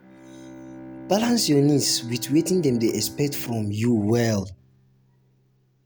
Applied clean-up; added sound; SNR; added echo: none; Bowed string instrument; 17 dB; none.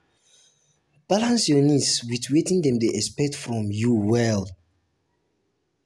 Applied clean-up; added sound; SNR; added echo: none; none; none; none.